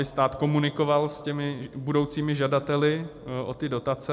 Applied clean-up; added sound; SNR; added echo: none; none; none; none.